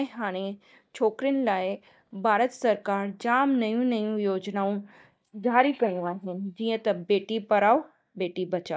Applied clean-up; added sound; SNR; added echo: neural mask model DeepFilterNet 3.